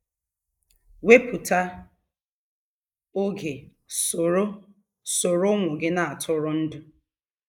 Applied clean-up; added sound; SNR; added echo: neural mask model Resemble Enhance denoiser.